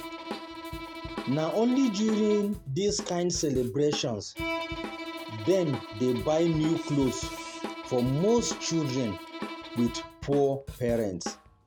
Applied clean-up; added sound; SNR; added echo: none; Drum kit + Bowed string instrument; 10 dB; none.